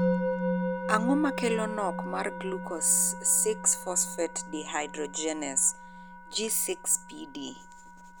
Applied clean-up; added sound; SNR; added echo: none; Musical instrument; 4 dB; none.